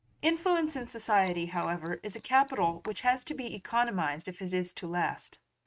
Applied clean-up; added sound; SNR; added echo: neural mask model RNNoise.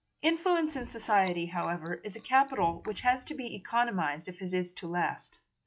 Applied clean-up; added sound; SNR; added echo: classical method log-MMSE.